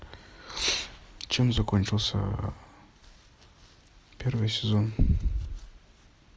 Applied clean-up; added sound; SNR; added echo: none; none; none; none.